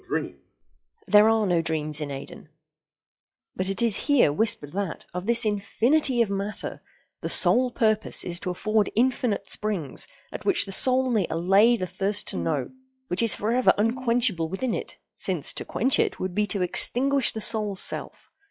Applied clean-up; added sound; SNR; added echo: classical method log-MMSE.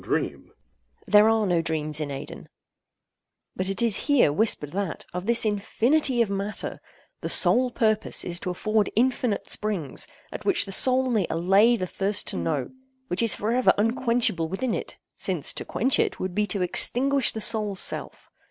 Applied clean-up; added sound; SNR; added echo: neural separator model SepFormer DNS4.